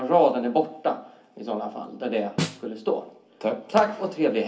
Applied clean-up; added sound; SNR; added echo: none; Snare drum; 8 dB; reverberation time 0.3 s.